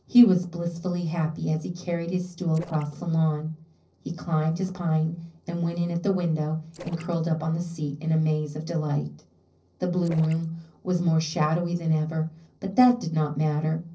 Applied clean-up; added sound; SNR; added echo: neural separator model SepFormer DNS4.